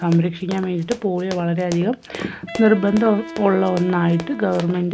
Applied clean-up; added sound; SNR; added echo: none; Wind instrument, woodwind instrument + Run; 14 dB; none.